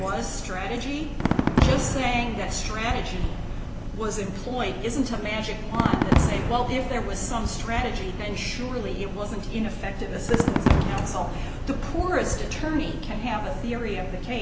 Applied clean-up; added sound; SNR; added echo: none; Fireworks; 2 dB; none.